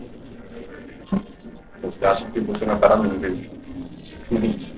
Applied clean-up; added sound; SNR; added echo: neural separator model SepFormer DNS4.